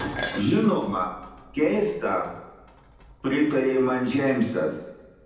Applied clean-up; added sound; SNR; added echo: none; Dishes, pots, and pans; 14 dB; reverberation time 0.9 s.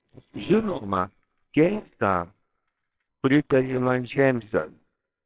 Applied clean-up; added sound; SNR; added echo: neural separator model SepFormer WHAMR!.